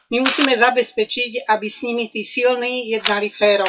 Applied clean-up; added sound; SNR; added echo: classical method WPE with log-MMSE.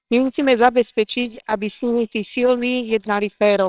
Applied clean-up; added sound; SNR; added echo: neural separator model SepFormer WHAMR!.